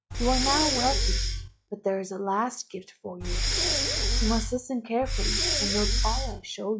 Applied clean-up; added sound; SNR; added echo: classical method log-MMSE.